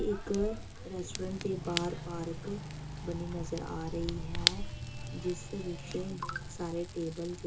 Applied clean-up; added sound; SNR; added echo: none; Fire / Rain; 1 dB; reverberation time 0.2 s.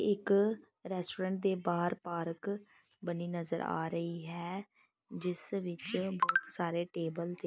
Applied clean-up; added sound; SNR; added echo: none; none; none; none.